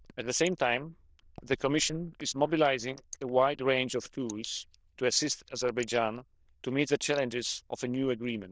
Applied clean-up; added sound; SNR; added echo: neural diffusion model UNIVERSE++.